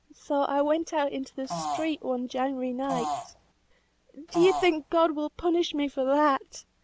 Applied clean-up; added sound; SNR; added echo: none; Fart; 6 dB; none.